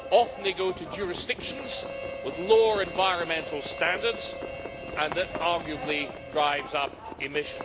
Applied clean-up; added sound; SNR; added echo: none; Harmonica + Livestock, farm animals, working animals; 9 dB; none.